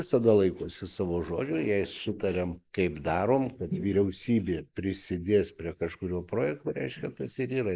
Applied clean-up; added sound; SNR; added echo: neural mask model Resemble Enhance denoiser.